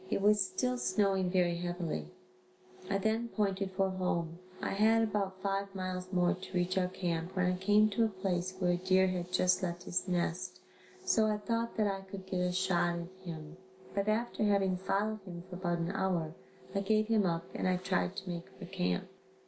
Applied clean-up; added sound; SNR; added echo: none; none; none; none.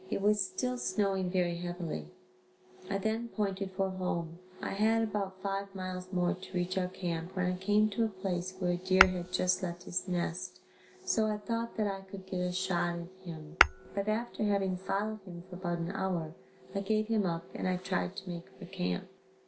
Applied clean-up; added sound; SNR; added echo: none; Tap / Hammer; 2 dB; none.